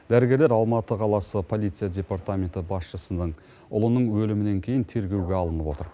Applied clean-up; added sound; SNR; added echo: none; Bark; 19 dB; none.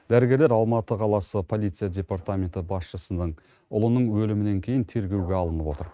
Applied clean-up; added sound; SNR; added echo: neural mask model RNNoise.